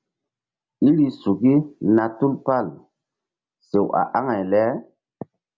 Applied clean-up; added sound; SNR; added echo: none; none; none; none.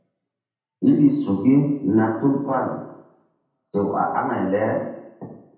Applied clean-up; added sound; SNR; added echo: none; none; none; reverberation time 0.9 s.